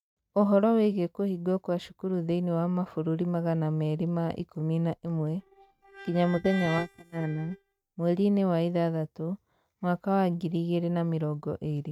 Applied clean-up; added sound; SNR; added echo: neural mask model RNNoise.